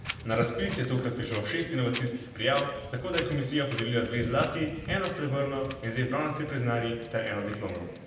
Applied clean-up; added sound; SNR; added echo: none; Wind; 11 dB; reverberation time 0.9 s.